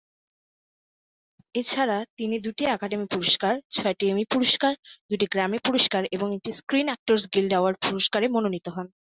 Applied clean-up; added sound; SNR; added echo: none; none; none; none.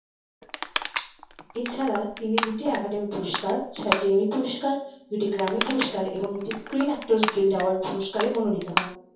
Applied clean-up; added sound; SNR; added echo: none; Crushing; 6 dB; reverberation time 0.6 s.